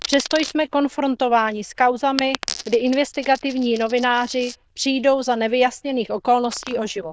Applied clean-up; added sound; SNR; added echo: neural diffusion model UNIVERSE++.